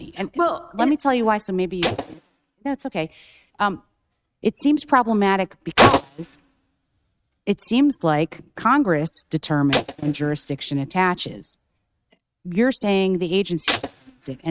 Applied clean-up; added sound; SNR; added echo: neural mask model RNNoise.